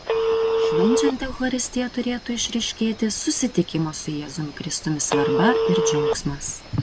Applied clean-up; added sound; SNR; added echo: none; Telephone; 0 dB; none.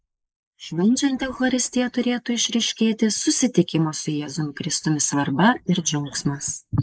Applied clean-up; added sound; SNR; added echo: neural mask model Resemble Enhance denoiser.